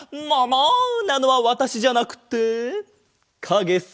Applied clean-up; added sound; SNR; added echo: none; none; none; none.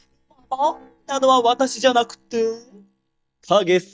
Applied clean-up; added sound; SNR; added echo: neural mask model DeepFilterNet 3.